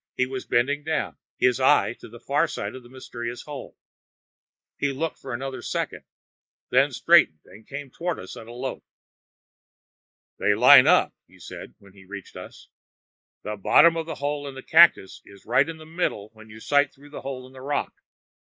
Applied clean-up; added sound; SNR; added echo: neural mask model Resemble Enhance denoiser.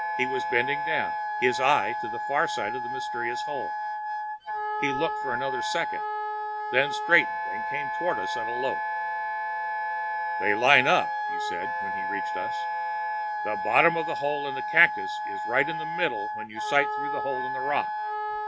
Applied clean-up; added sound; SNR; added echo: none; Wind instrument, woodwind instrument; 1 dB; none.